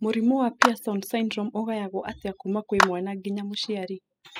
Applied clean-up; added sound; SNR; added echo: classical method spectral subtraction.